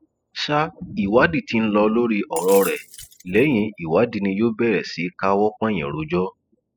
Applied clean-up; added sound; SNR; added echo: classical method spectral subtraction.